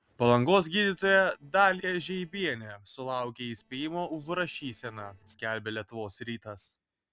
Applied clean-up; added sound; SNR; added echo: neural separator model SepFormer DNS4.